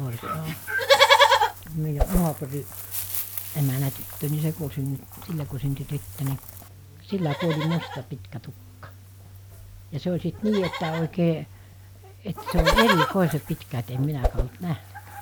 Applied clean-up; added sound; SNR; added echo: none; Livestock, farm animals, working animals + Whoosh, swoosh, swish; -1 dB; none.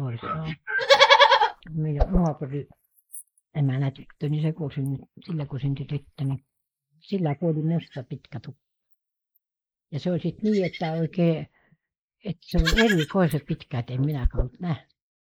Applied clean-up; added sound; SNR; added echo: neural mask model Resemble Enhance denoiser.